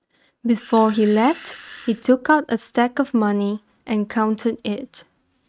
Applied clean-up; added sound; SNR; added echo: neural mask model RNNoise.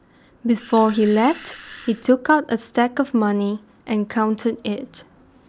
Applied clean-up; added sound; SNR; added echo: none; Animal; 19 dB; none.